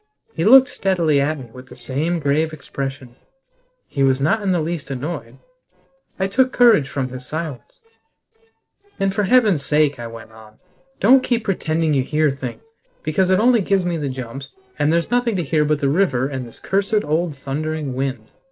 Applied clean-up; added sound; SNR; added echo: neural separator model SepFormer DNS4.